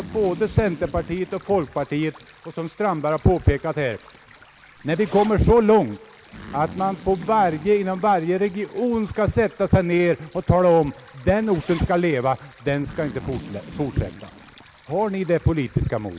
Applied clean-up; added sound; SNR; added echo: none; Stream + Zipper (clothing); 20 dB; none.